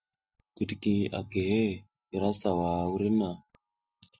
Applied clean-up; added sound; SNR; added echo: neural mask model DeepFilterNet 3.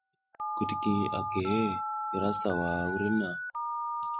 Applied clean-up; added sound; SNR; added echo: classical method Wiener filter.